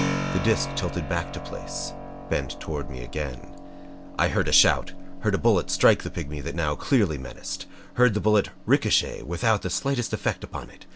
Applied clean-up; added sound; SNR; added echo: none; Keyboard (musical); 11 dB; none.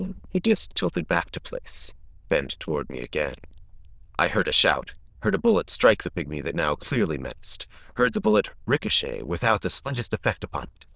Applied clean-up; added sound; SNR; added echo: neural diffusion model UNIVERSE++.